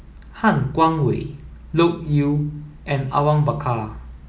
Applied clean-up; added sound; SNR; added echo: none; none; none; none.